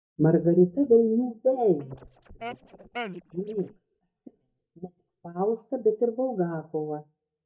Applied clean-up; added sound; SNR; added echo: neural mask model DeepFilterNet 3.